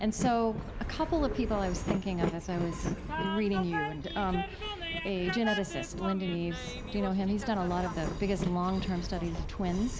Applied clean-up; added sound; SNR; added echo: none; Train; 4 dB; none.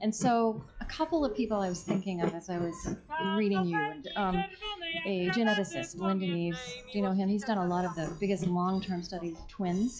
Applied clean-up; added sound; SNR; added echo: classical method log-MMSE.